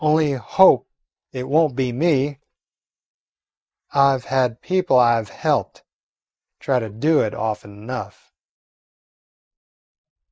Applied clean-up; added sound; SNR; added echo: neural mask model Resemble Enhance denoiser.